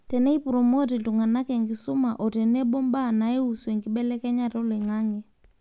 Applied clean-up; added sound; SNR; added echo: none; none; none; none.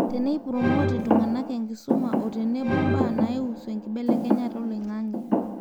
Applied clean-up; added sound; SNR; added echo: none; Thump, thud + Musical instrument; -1 dB; none.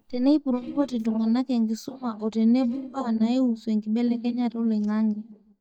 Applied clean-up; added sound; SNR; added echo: neural mask model DeepFilterNet 3.